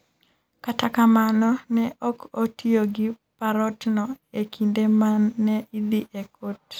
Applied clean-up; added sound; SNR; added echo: none; none; none; none.